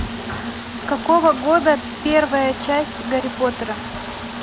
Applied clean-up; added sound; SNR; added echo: none; Engine + Rain; 8 dB; none.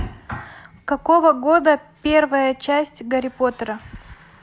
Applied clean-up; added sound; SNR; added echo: none; none; none; none.